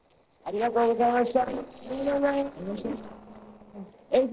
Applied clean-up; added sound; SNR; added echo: neural separator model SepFormer DNS4.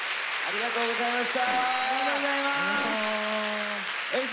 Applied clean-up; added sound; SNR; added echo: none; Fart; 12 dB; none.